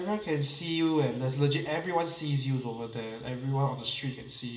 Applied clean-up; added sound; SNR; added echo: none; none; none; reverberation time 0.8 s.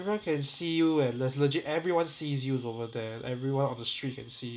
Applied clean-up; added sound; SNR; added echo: none; none; none; none.